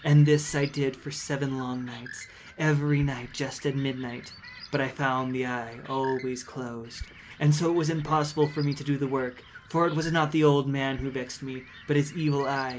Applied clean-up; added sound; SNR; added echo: none; Bird; 19 dB; none.